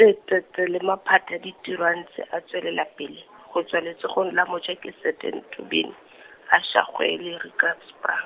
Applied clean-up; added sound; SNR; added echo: none; none; none; none.